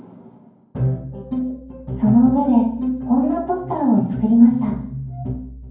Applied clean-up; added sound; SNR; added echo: none; none; none; reverberation time 0.9 s.